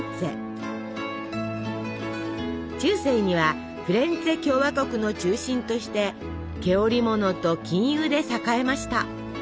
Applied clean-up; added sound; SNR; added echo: none; none; none; none.